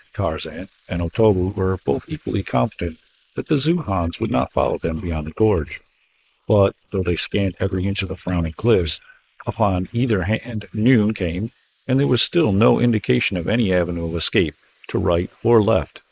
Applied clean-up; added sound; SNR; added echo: neural mask model Resemble Enhance denoiser.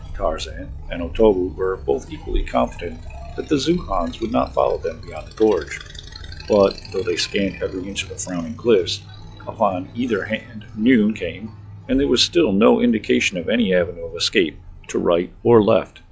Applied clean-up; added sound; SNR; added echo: classical method log-MMSE.